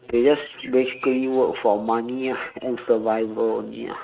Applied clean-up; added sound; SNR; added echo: neural mask model RNNoise.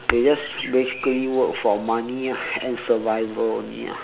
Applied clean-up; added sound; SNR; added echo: none; Tap / Hammer + Bird; 11 dB; none.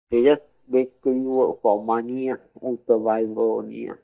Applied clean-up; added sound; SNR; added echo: neural mask model DeepFilterNet 3.